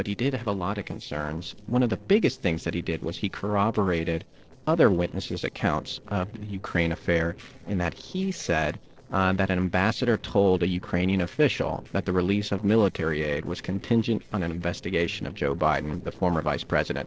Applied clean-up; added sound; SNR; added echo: neural separator model SepFormer DNS4.